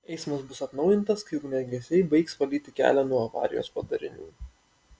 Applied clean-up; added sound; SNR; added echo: none; none; none; none.